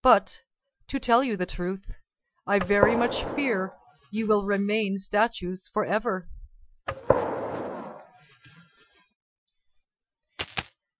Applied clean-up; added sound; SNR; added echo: classical method Wiener filter.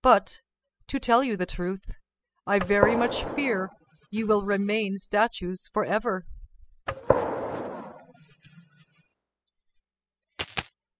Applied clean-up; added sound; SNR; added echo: classical method spectral subtraction.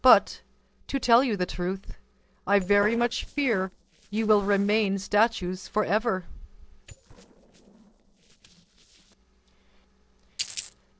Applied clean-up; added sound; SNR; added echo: neural separator model SepFormer DNS4.